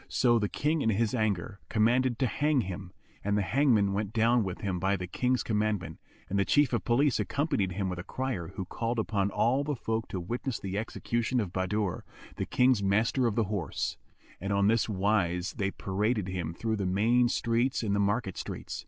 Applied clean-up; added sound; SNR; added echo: none; none; none; none.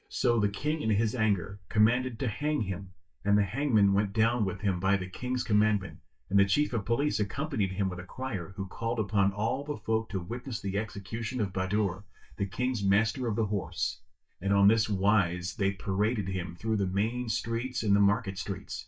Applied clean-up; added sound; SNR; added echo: neural mask model DeepFilterNet 3.